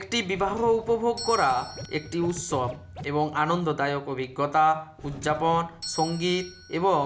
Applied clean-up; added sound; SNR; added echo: none; Scratching (performance technique) + Doorbell; 15 dB; none.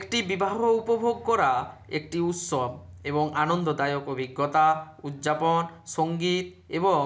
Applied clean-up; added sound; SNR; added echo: none; none; none; none.